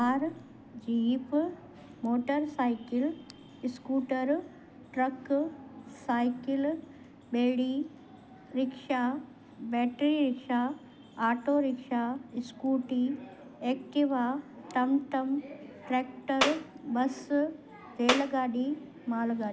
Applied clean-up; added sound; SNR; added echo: none; Clapping; 0 dB; none.